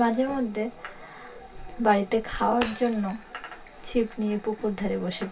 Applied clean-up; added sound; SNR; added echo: none; Shatter; 17 dB; reverberation time 0.2 s.